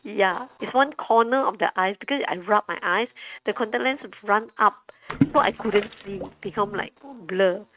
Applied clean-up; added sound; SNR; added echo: neural mask model RNNoise.